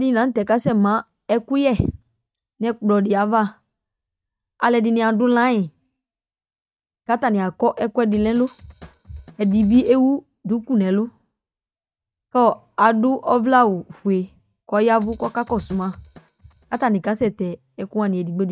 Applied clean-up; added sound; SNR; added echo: neural mask model RNNoise.